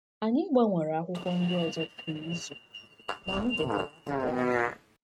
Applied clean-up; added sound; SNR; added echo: neural mask model RNNoise.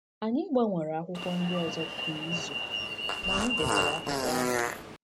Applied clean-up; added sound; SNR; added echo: none; Alarm + Fart; -2 dB; none.